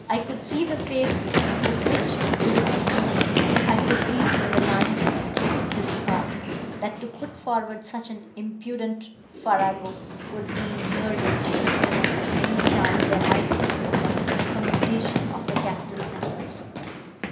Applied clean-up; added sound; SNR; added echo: none; Run; -5 dB; reverberation time 0.6 s.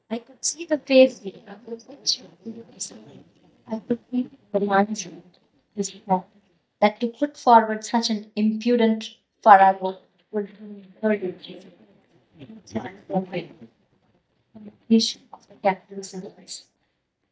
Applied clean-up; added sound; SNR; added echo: neural mask model DeepFilterNet 3.